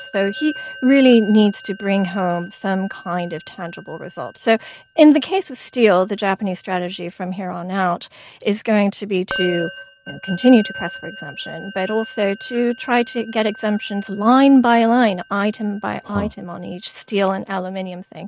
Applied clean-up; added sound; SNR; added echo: neural mask model RNNoise.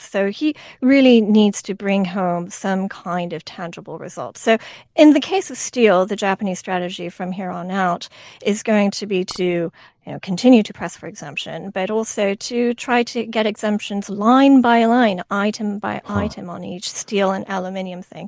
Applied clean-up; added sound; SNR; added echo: neural mask model Resemble Enhance denoiser.